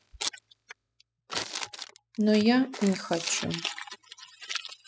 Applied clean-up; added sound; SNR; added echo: classical method spectral subtraction.